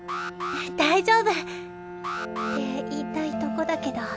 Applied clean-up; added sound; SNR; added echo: none; Bowed string instrument + Alarm; 8 dB; none.